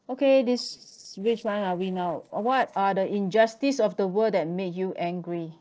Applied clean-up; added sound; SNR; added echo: neural separator model SepFormer DNS4.